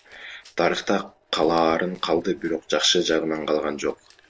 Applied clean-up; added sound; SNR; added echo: neural separator model SepFormer DNS4.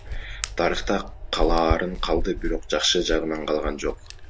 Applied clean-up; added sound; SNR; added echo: none; Hands; 4 dB; none.